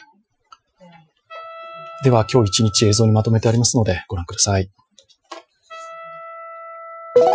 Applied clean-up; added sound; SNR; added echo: classical method Wiener filter.